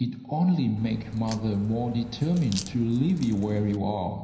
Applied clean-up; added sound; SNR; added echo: none; Crack; 17 dB; reverberation time 0.9 s.